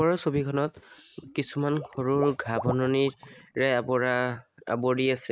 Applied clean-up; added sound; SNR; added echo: neural mask model RNNoise.